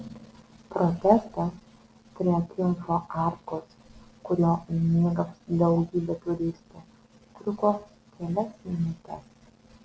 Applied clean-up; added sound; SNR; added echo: none; none; none; none.